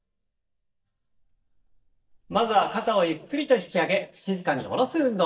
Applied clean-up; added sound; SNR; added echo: neural mask model DeepFilterNet 3.